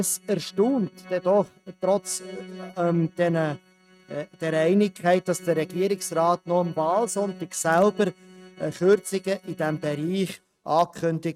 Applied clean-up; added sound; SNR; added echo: neural mask model RNNoise.